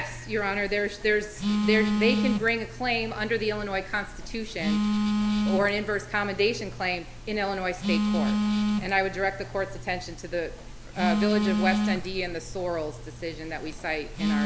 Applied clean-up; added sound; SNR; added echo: none; Telephone; 0 dB; none.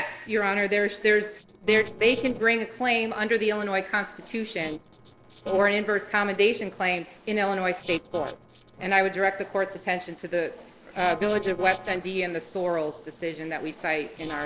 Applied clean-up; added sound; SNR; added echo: neural separator model SepFormer DNS4.